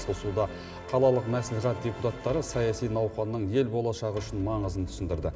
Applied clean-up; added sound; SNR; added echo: none; none; none; reverberation time 2.3 s.